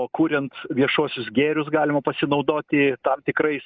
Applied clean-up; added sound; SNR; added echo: neural mask model Resemble Enhance denoiser.